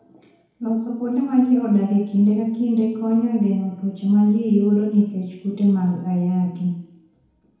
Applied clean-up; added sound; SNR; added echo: none; none; none; reverberation time 2.0 s.